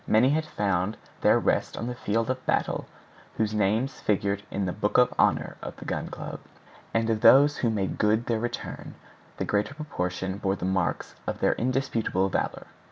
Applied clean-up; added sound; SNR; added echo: none; none; none; none.